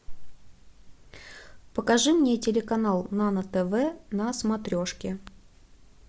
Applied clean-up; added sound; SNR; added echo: none; none; none; none.